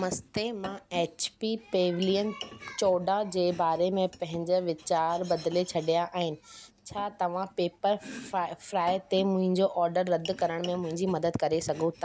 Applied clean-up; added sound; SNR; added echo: none; Domestic sounds, home sounds; 19 dB; none.